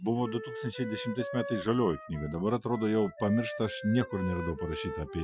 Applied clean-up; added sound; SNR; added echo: classical method Wiener filter.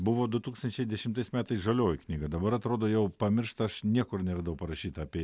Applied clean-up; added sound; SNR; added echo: none; none; none; none.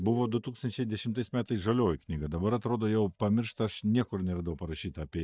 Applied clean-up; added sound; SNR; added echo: neural mask model DeepFilterNet 3.